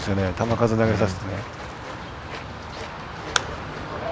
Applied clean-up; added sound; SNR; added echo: none; Run; 12 dB; none.